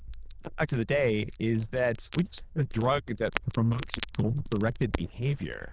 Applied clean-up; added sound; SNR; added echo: neural diffusion model UNIVERSE++.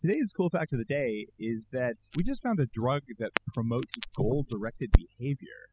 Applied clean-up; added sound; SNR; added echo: classical method spectral subtraction.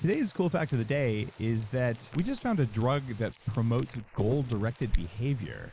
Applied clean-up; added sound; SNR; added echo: neural mask model Resemble Enhance denoiser.